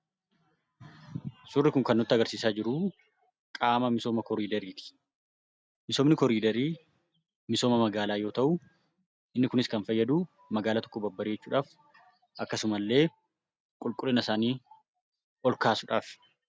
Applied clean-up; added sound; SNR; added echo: none; none; none; none.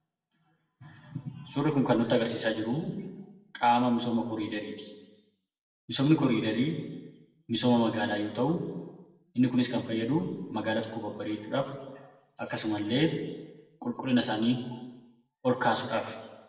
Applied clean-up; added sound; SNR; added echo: none; none; none; reverberation time 1.0 s.